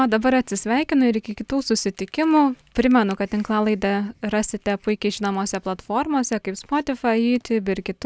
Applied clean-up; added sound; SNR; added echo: none; none; none; none.